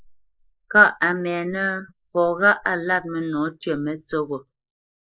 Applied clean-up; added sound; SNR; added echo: neural mask model Resemble Enhance denoiser.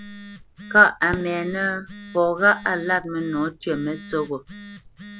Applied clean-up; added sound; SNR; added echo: none; Telephone + Fireworks; 16 dB; none.